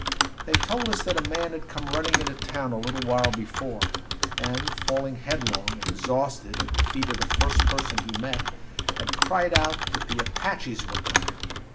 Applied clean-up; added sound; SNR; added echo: none; Typing; -3 dB; none.